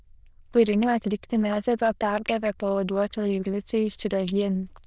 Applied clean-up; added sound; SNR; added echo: neural diffusion model UNIVERSE++.